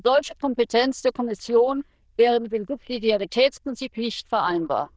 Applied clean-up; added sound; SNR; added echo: neural diffusion model UNIVERSE++.